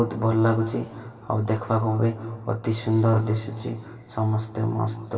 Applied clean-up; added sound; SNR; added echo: none; none; none; reverberation time 2.1 s.